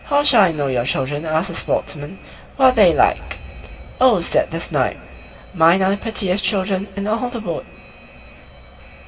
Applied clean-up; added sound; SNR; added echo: none; Alarm; 20 dB; reverberation time 3.0 s.